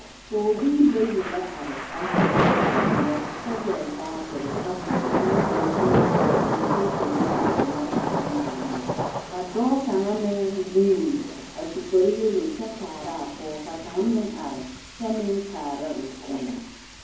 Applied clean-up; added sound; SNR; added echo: none; Thunder / Rain; 1 dB; reverberation time 0.9 s.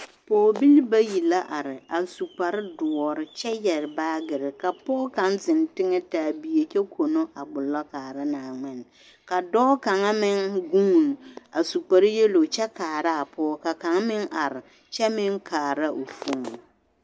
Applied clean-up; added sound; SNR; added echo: none; none; none; none.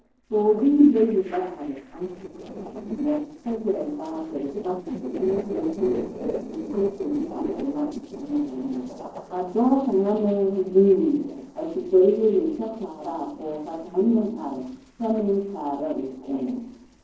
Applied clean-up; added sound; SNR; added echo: neural separator model SepFormer DNS4.